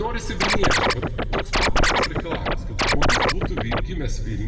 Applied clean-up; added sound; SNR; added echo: none; Scratching (performance technique); -5 dB; reverberation time 2.2 s.